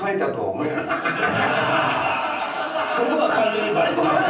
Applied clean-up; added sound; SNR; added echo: none; none; none; reverberation time 0.6 s.